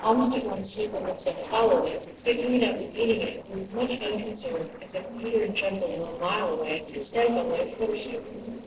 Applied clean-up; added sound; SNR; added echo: neural separator model SepFormer DNS4.